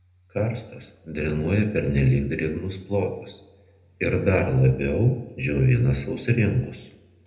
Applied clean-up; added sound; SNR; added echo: none; none; none; reverberation time 0.8 s.